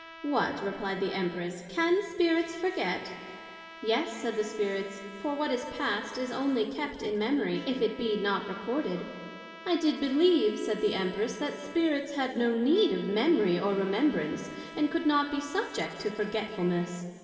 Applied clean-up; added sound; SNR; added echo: none; Trumpet; 18 dB; reverberation time 2.6 s.